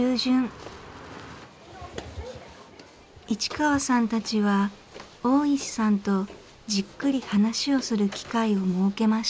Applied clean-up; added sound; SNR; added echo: none; none; none; none.